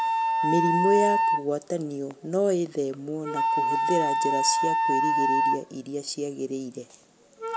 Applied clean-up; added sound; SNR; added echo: none; Wind instrument, woodwind instrument; -2 dB; none.